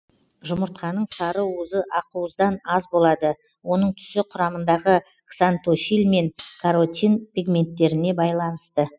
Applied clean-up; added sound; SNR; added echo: classical method spectral subtraction.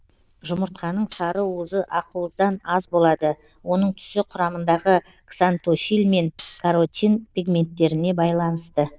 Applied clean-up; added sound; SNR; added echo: neural diffusion model UNIVERSE++.